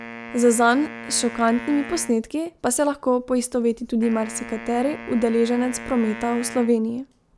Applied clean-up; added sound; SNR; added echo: none; Wind instrument, woodwind instrument; 15 dB; none.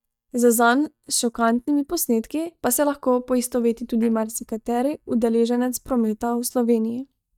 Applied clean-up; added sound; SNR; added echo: neural mask model DeepFilterNet 3.